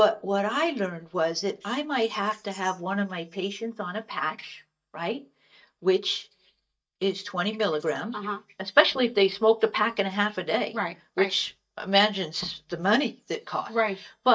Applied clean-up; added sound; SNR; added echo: neural mask model DeepFilterNet 3.